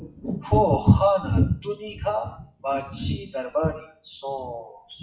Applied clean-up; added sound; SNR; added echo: classical method WPE with log-MMSE.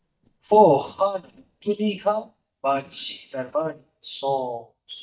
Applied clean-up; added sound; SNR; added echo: neural mask model DeepFilterNet 3.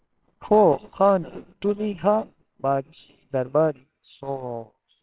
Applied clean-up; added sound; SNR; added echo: neural separator model SepFormer WHAMR!.